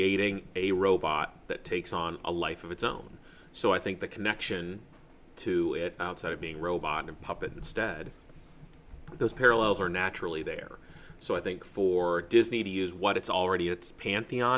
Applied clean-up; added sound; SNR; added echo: none; none; none; none.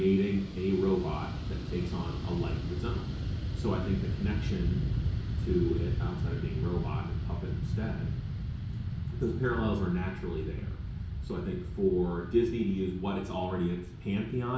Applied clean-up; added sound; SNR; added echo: none; Fixed-wing aircraft, airplane; 1 dB; reverberation time 0.6 s.